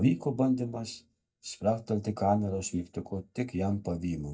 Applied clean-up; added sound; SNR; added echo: neural mask model DeepFilterNet 3.